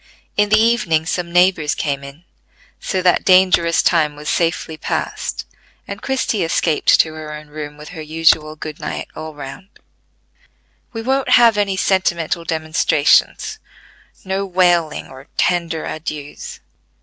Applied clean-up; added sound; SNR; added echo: none; Computer keyboard; 16 dB; none.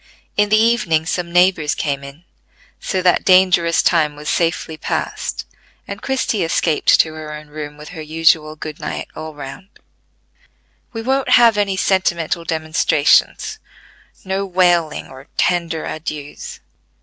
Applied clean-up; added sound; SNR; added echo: none; none; none; none.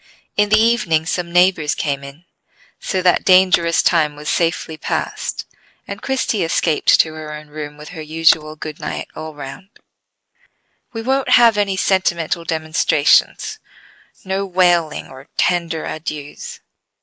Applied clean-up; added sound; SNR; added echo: neural mask model Resemble Enhance denoiser.